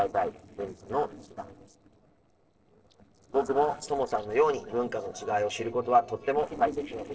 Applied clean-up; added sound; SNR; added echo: neural separator model SepFormer DNS4.